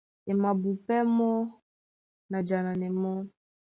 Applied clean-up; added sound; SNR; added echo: none; none; none; none.